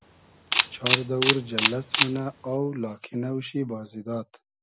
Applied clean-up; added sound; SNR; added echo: none; Camera; -3 dB; none.